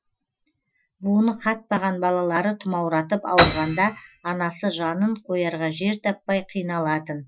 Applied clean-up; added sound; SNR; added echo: classical method Wiener filter.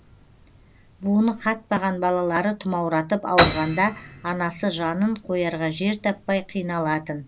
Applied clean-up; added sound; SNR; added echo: none; Piano; 8 dB; none.